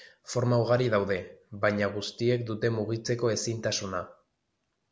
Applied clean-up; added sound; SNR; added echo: none; none; none; none.